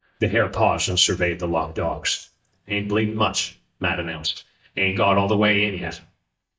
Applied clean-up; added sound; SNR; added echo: neural mask model DeepFilterNet 3.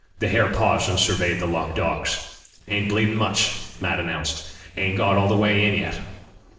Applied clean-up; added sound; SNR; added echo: neural separator model SepFormer DNS4.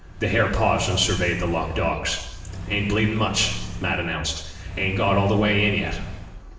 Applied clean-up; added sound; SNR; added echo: none; Accelerating, revving, vroom / Car; 10 dB; reverberation time 0.9 s.